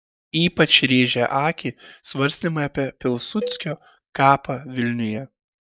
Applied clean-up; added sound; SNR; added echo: neural mask model DeepFilterNet 3.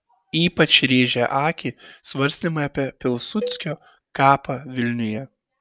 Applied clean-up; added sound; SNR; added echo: none; Cowbell; 14 dB; none.